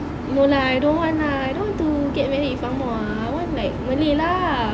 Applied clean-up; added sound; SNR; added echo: none; Engine; 17 dB; none.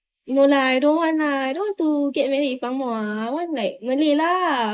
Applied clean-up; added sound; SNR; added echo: neural mask model Resemble Enhance denoiser.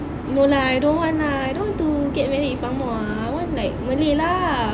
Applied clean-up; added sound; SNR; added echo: none; none; none; none.